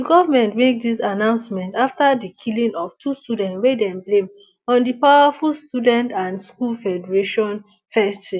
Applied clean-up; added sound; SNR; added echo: none; none; none; none.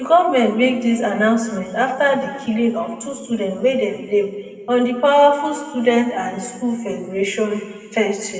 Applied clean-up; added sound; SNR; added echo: none; none; none; reverberation time 1.9 s.